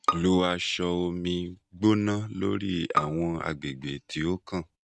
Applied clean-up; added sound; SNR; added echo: neural mask model RNNoise.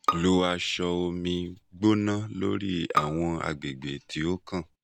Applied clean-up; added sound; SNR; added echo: none; Bowed string instrument; 7 dB; none.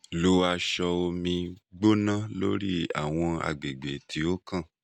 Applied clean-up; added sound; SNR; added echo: none; none; none; none.